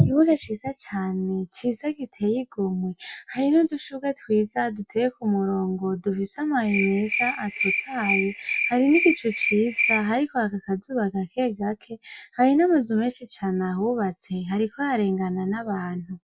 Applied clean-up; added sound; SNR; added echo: none; Cricket; 3 dB; none.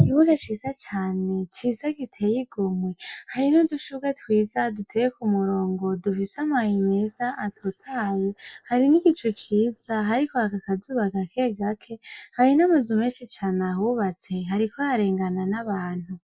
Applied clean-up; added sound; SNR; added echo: neural mask model Resemble Enhance denoiser.